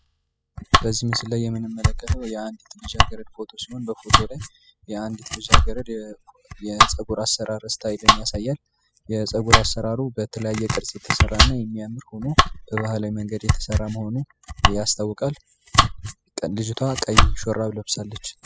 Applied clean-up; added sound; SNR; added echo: classical method spectral subtraction.